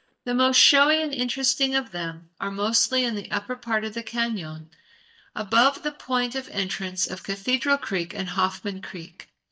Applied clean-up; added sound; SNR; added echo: neural mask model DeepFilterNet 3.